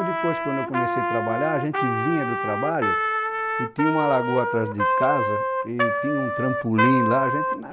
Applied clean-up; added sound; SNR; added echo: none; Trumpet; -1 dB; none.